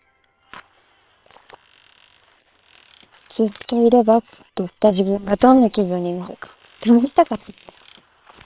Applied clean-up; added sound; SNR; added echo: neural separator model SepFormer WHAM!.